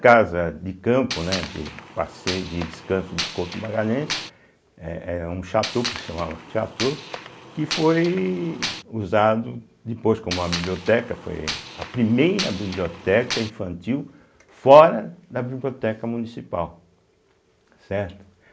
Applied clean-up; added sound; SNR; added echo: none; Gunshot, gunfire; 10 dB; none.